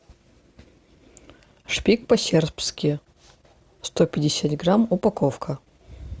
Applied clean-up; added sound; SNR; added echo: none; none; none; none.